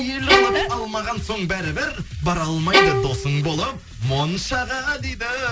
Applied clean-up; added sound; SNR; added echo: none; Bowed string instrument; -2 dB; none.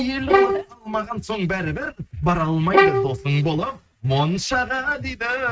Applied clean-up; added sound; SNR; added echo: neural mask model RNNoise.